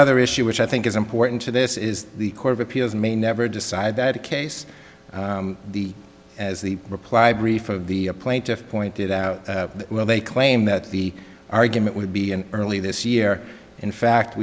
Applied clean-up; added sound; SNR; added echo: none; none; none; none.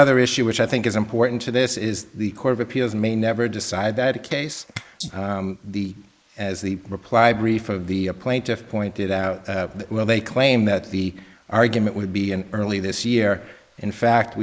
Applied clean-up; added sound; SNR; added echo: neural mask model Resemble Enhance denoiser.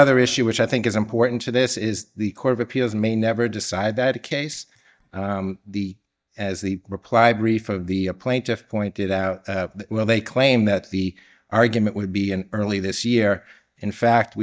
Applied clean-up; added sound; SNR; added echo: neural mask model DeepFilterNet 3.